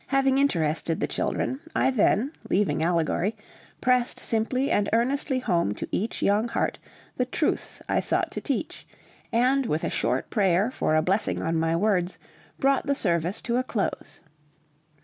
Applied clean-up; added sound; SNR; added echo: none; none; none; none.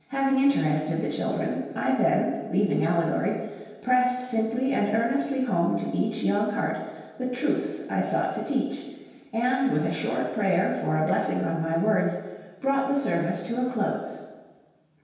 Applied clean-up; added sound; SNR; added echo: none; none; none; reverberation time 1.2 s.